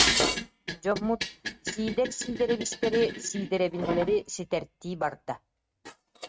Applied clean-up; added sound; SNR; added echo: neural mask model RNNoise.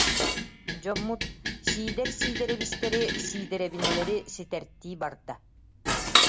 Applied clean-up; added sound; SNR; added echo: none; Dishes, pots, and pans; -4 dB; none.